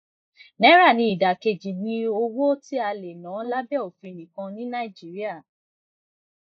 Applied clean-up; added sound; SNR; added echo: neural mask model Resemble Enhance denoiser.